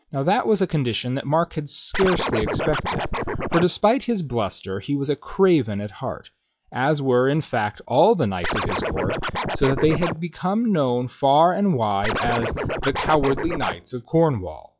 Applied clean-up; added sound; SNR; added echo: classical method log-MMSE.